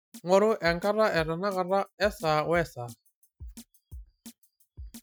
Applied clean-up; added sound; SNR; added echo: classical method Wiener filter.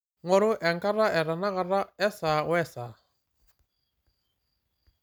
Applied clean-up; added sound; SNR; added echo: none; none; none; none.